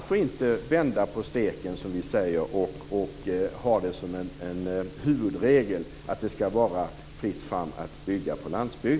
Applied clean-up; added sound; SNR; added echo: none; none; none; none.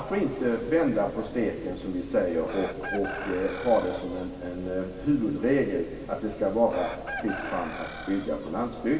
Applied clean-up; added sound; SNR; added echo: none; Chicken, rooster; 14 dB; reverberation time 2.3 s.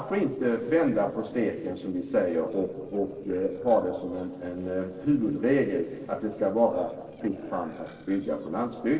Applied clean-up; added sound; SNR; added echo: neural separator model SepFormer DNS4.